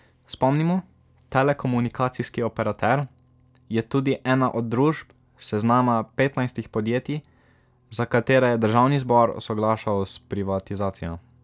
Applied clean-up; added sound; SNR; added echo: none; none; none; none.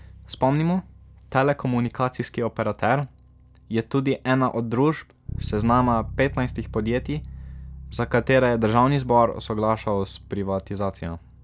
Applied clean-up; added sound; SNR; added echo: none; Bass guitar; 15 dB; none.